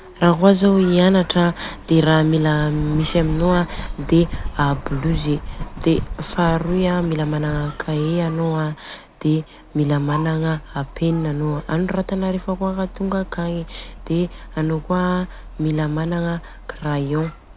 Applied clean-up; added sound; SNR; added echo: none; none; none; none.